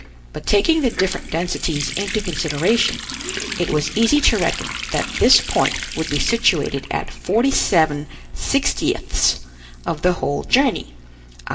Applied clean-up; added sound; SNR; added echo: none; Water tap, faucet; 11 dB; reverberation time 0.4 s.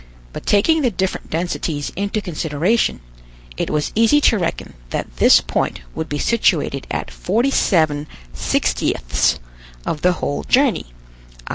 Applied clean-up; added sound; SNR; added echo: none; none; none; none.